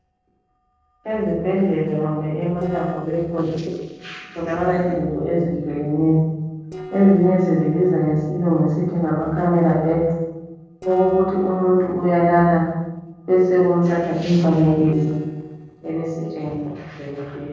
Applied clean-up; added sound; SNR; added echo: neural separator model SepFormer DNS4.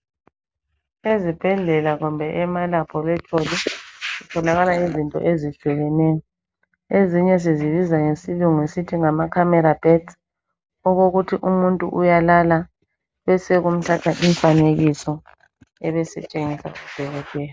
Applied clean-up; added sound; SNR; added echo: none; none; none; none.